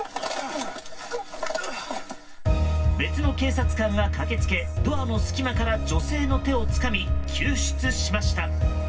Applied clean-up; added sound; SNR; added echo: none; Chirp, tweet; 12 dB; reverberation time 0.4 s.